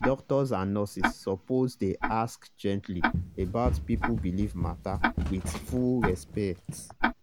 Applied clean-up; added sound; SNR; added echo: none; Tick-tock + Run; 2 dB; none.